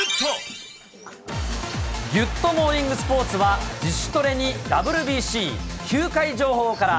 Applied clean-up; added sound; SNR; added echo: none; none; none; none.